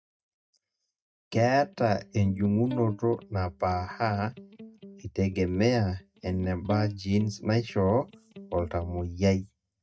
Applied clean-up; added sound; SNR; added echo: neural mask model DeepFilterNet 3.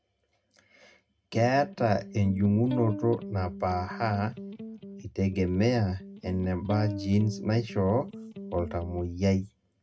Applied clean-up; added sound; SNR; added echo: none; Electric guitar; 12 dB; reverberation time 0.2 s.